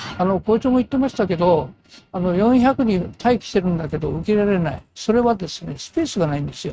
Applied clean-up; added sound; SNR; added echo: neural mask model RNNoise.